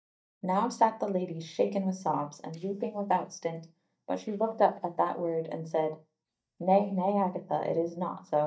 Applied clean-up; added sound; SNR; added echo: neural mask model DeepFilterNet 3.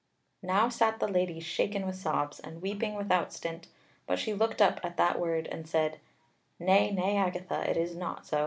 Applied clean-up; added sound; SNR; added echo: none; none; none; none.